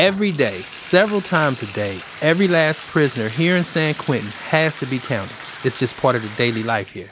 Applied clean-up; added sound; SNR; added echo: none; Bathtub (filling or washing); 15 dB; none.